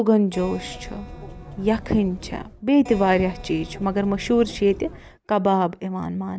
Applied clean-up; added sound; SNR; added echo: none; Keyboard (musical); 15 dB; none.